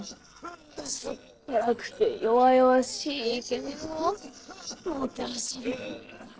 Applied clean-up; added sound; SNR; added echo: neural separator model SepFormer DNS4.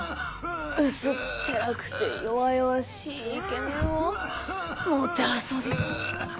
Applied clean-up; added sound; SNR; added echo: none; Cough; 5 dB; none.